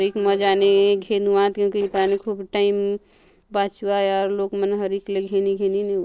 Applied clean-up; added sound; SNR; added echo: neural separator model SepFormer DNS4.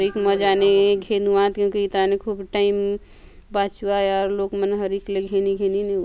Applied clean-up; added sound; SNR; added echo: none; none; none; none.